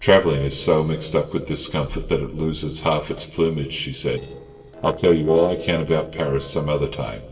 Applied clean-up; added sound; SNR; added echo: neural separator model SepFormer DNS4.